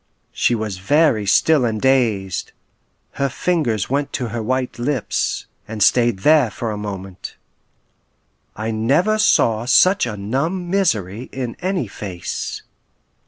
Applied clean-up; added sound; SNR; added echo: none; none; none; none.